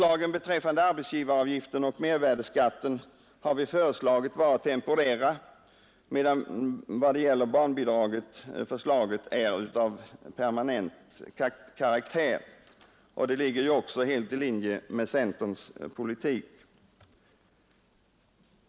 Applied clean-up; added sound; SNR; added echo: none; none; none; none.